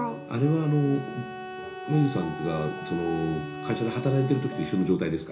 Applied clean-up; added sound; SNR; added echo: none; Bowed string instrument; 12 dB; reverberation time 0.4 s.